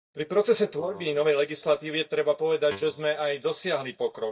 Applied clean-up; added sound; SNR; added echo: neural mask model DeepFilterNet 3.